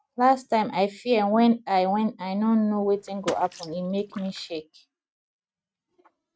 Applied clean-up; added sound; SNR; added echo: neural mask model RNNoise.